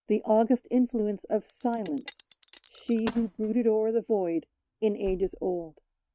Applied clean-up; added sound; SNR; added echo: neural mask model RNNoise.